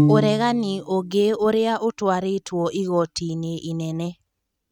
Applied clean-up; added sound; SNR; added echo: neural mask model RNNoise.